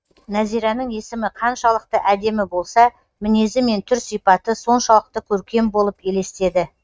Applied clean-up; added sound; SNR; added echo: neural mask model RNNoise.